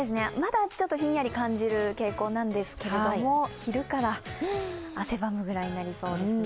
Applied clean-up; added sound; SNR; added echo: none; none; none; none.